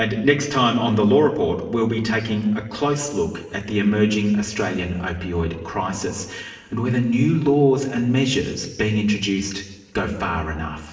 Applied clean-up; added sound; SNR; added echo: none; none; none; reverberation time 1.1 s.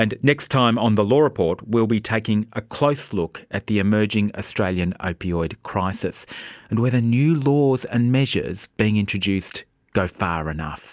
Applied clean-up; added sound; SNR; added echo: none; none; none; none.